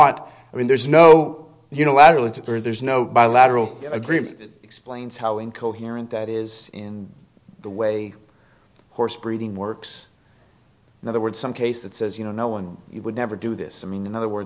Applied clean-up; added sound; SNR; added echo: none; none; none; none.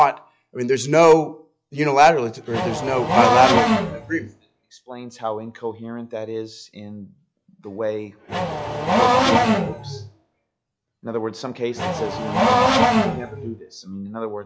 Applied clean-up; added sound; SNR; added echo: classical method log-MMSE.